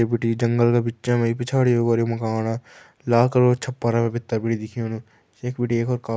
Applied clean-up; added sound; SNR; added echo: none; none; none; none.